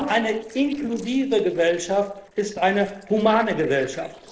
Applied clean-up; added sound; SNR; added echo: neural separator model SepFormer DNS4.